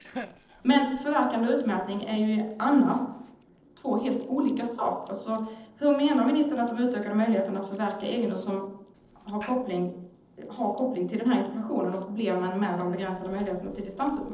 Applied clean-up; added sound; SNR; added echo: neural separator model SepFormer DNS4.